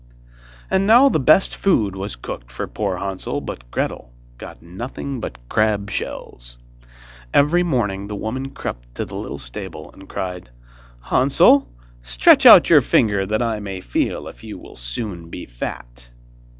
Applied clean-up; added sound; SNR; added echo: none; none; none; none.